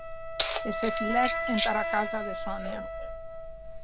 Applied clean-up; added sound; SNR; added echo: none; Wind instrument, woodwind instrument + Keys jangling; -2 dB; none.